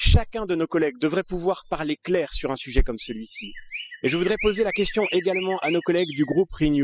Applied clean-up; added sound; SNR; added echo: classical method spectral subtraction.